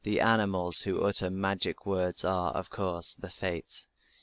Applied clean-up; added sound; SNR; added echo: neural mask model Resemble Enhance denoiser.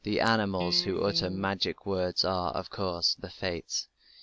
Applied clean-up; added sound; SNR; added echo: none; Electric guitar; 10 dB; none.